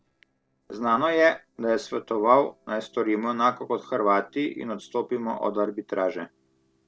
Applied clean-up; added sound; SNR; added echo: neural separator model SepFormer DNS4.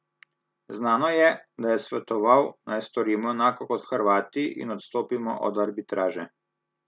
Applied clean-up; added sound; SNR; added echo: none; none; none; none.